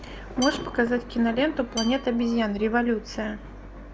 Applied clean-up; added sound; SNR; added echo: none; Thunder + Dishes, pots, and pans / Glass / Bell; 13 dB; none.